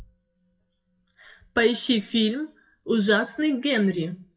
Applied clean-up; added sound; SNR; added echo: classical method WPE with log-MMSE.